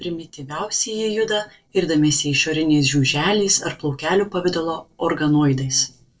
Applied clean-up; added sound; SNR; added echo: neural separator model SepFormer DNS4.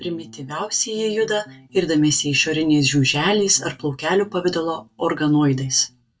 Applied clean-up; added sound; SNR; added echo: neural mask model DeepFilterNet 3.